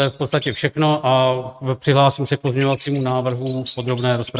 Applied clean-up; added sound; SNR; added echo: neural mask model RNNoise.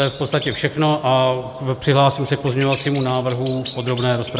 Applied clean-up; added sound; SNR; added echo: none; Bird vocalization, bird call, bird song; 17 dB; none.